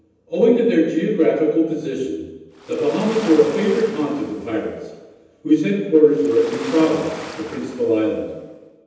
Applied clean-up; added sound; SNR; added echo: none; Waves, surf; 16 dB; reverberation time 1.1 s.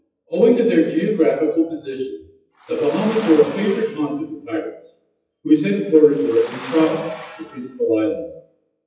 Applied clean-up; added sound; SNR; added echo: classical method WPE with log-MMSE.